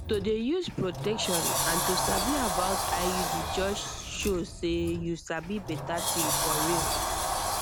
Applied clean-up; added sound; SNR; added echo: none; Sliding door; -1 dB; none.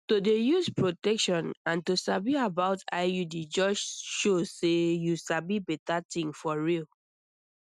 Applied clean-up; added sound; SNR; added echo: none; none; none; none.